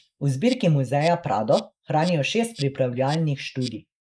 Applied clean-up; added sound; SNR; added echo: neural mask model Resemble Enhance denoiser.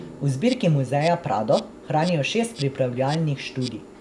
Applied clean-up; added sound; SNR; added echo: none; Drum + Insect; 17 dB; none.